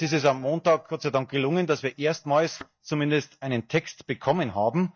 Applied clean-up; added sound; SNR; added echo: neural mask model DeepFilterNet 3.